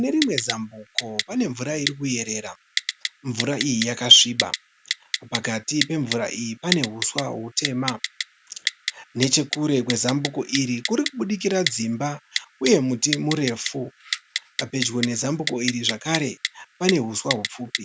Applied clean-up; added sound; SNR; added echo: none; Typing; 6 dB; none.